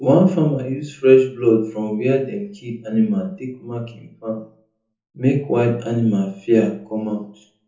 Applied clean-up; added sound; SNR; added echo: none; none; none; reverberation time 0.5 s.